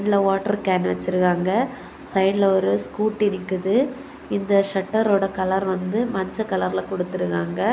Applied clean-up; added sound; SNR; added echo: none; none; none; none.